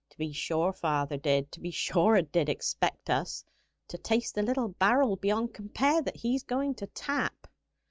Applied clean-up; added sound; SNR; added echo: none; none; none; none.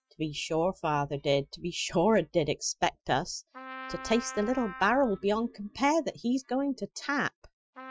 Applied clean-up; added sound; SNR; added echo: classical method Wiener filter.